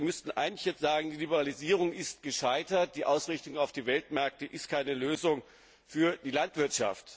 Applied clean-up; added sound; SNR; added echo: none; none; none; none.